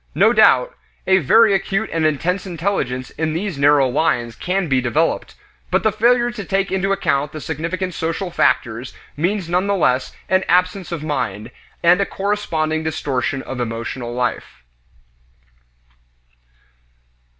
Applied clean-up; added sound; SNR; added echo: none; none; none; none.